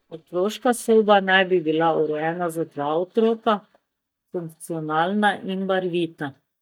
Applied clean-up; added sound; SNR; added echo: neural mask model DeepFilterNet 3.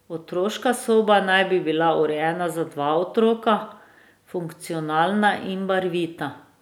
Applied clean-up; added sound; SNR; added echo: none; none; none; none.